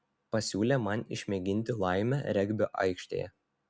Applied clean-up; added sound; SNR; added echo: none; none; none; none.